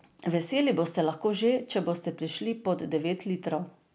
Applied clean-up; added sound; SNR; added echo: none; none; none; none.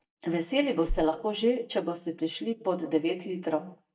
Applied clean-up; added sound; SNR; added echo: neural mask model DeepFilterNet 3.